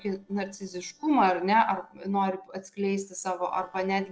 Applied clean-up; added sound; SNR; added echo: neural separator model SepFormer DNS4.